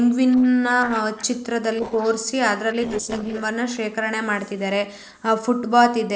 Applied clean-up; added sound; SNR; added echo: neural separator model SepFormer DNS4.